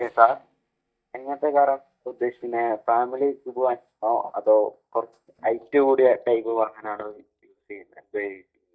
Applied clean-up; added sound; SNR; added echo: neural mask model DeepFilterNet 3.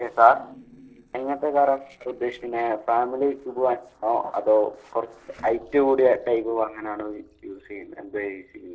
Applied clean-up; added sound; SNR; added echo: neural separator model SepFormer DNS4.